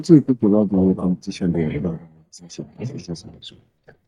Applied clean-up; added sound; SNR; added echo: neural mask model DeepFilterNet 3.